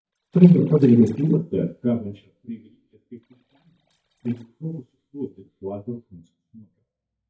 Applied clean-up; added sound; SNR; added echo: neural mask model DeepFilterNet 3.